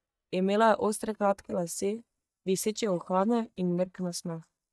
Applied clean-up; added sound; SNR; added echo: neural mask model DeepFilterNet 3.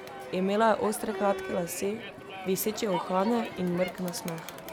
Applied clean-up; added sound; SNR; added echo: none; Crowd; 9 dB; none.